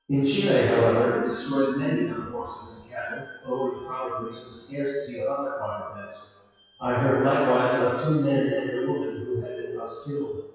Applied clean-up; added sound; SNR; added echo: classical method WPE with log-MMSE.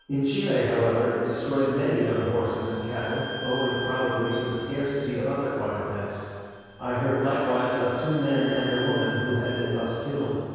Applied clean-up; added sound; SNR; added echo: none; Bowed string instrument; 14 dB; reverberation time 2.2 s.